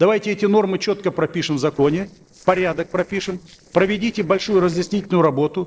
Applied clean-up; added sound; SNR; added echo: neural separator model SepFormer DNS4.